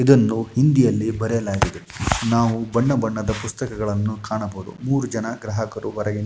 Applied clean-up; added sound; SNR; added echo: none; none; none; none.